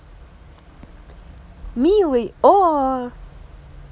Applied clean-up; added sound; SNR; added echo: none; none; none; none.